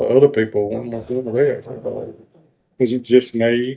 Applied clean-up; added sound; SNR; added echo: neural mask model DeepFilterNet 3.